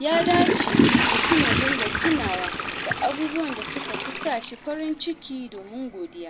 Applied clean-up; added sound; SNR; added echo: none; Toilet flush / Water; -3 dB; none.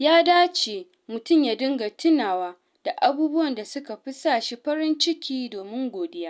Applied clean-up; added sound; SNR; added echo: none; none; none; none.